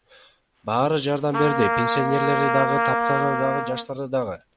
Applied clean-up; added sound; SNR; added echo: none; Trumpet; 1 dB; none.